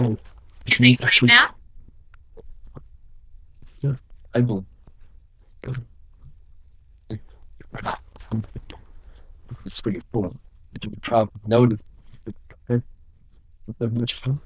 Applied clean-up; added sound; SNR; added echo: neural diffusion model UNIVERSE++.